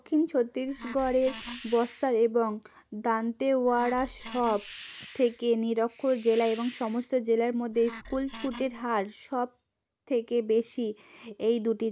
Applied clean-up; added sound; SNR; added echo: none; Hiss + Wood; 12 dB; none.